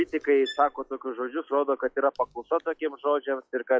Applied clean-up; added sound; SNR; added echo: classical method log-MMSE.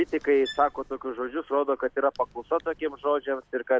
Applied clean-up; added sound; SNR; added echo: none; Bowed string instrument; 17 dB; none.